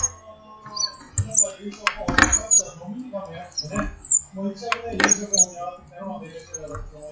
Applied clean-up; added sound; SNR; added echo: classical method WPE with log-MMSE.